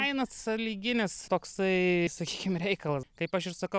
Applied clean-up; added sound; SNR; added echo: none; none; none; none.